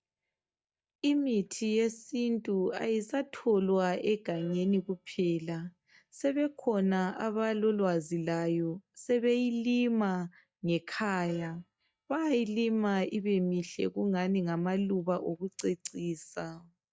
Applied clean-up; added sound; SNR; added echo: neural mask model DeepFilterNet 3.